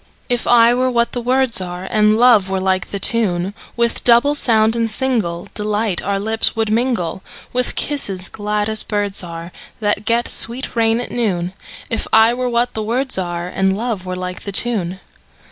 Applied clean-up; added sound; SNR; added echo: none; none; none; none.